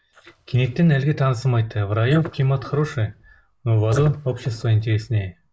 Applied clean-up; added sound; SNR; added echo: neural mask model Resemble Enhance denoiser.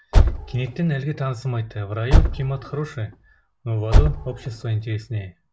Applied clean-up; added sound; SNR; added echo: none; Car; -5 dB; none.